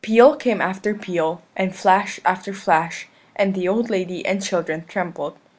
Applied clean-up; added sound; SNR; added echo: none; none; none; none.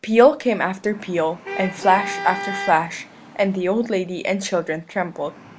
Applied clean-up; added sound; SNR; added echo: none; Traffic noise, roadway noise / Vehicle horn, car horn, honking; 13 dB; none.